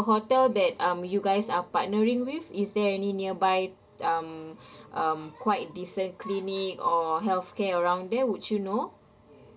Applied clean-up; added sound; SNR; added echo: none; none; none; none.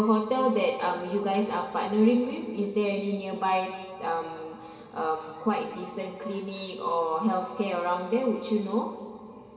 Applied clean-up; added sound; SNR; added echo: none; none; none; reverberation time 2.1 s.